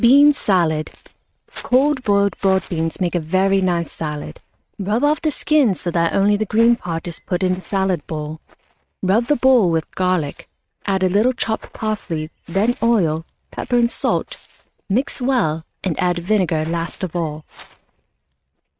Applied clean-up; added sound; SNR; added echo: neural mask model RNNoise.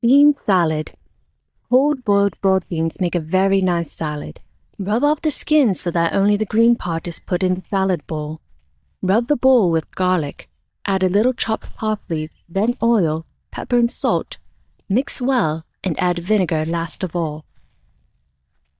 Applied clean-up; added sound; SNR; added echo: neural mask model DeepFilterNet 3.